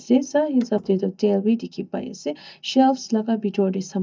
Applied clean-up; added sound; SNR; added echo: neural mask model DeepFilterNet 3.